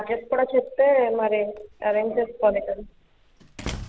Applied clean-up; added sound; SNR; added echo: none; Slam; 18 dB; none.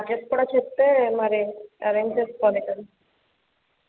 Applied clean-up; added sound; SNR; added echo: none; none; none; none.